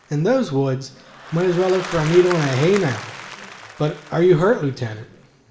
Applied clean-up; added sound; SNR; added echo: none; Applause; 14 dB; reverberation time 2.0 s.